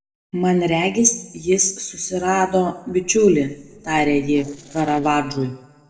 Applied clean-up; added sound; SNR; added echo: neural separator model SepFormer DNS4.